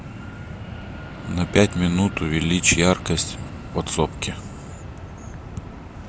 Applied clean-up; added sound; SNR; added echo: none; Fixed-wing aircraft, airplane; 10 dB; none.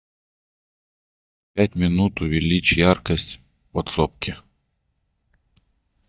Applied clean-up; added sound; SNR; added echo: neural mask model DeepFilterNet 3.